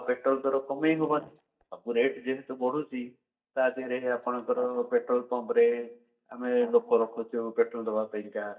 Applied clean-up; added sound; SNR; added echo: neural mask model DeepFilterNet 3.